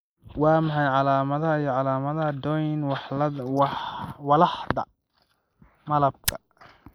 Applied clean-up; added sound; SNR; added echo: neural mask model Resemble Enhance denoiser.